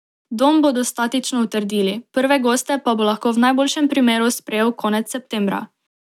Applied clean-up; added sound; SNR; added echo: none; none; none; none.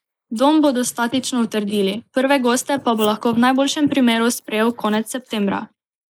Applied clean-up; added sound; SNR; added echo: neural mask model Resemble Enhance denoiser.